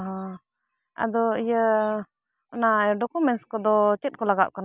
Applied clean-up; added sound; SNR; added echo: none; none; none; none.